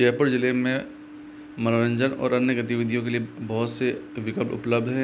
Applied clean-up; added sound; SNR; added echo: none; none; none; none.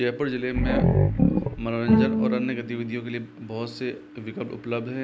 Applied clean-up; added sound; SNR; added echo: none; Bowed string instrument + Growling; -4 dB; none.